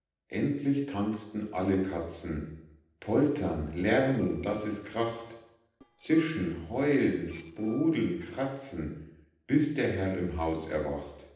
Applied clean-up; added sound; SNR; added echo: neural separator model SepFormer DNS4.